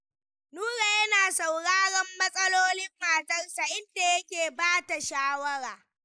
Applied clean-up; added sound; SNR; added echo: neural mask model Resemble Enhance denoiser.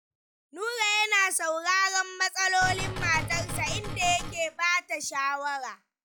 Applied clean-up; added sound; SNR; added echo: classical method log-MMSE.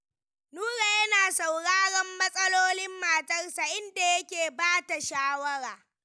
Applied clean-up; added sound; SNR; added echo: none; none; none; none.